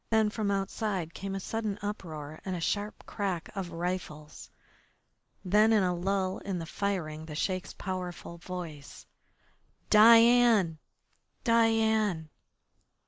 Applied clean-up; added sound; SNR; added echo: none; none; none; none.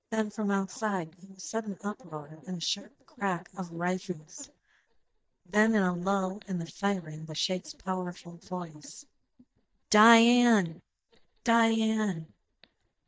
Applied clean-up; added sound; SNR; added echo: neural mask model DeepFilterNet 3.